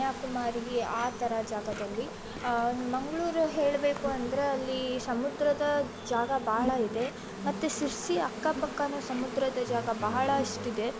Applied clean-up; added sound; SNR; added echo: none; Insect; 9 dB; none.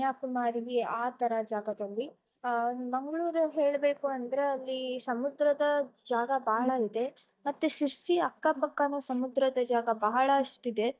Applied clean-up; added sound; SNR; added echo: neural mask model DeepFilterNet 3.